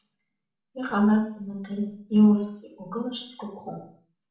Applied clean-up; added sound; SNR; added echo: none; none; none; reverberation time 0.5 s.